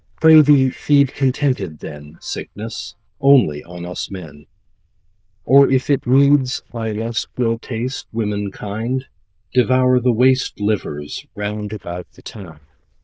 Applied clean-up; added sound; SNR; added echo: neural diffusion model UNIVERSE++.